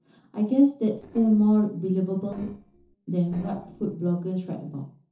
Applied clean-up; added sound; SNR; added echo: neural separator model SepFormer DNS4.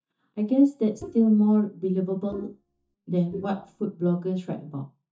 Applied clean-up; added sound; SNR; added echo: neural mask model DeepFilterNet 3.